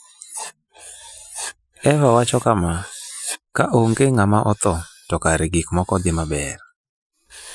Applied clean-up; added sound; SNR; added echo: classical method Wiener filter.